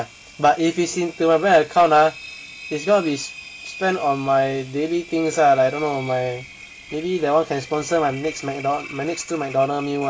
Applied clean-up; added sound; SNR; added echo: none; Engine; 18 dB; none.